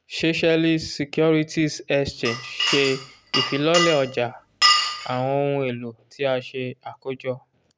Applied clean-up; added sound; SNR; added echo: none; Glass; 1 dB; none.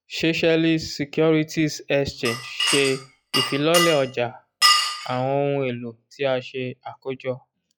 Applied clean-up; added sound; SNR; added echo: classical method log-MMSE.